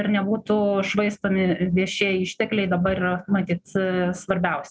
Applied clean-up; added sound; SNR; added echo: none; none; none; none.